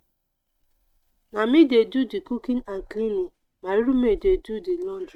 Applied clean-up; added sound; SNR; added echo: neural mask model RNNoise.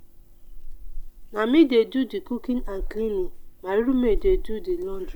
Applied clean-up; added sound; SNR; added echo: none; Meow / Purr; 6 dB; none.